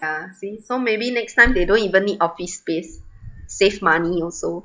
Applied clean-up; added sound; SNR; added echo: classical method log-MMSE.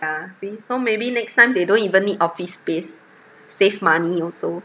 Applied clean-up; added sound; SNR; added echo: none; none; none; none.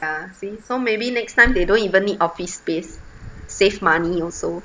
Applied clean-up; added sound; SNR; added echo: none; Wind; 13 dB; none.